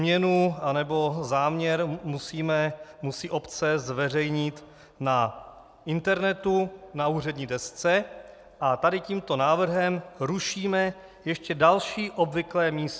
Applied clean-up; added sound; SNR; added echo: none; none; none; none.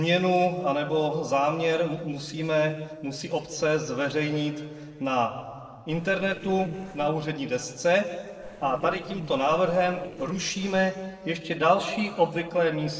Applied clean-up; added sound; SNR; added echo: neural separator model SepFormer DNS4.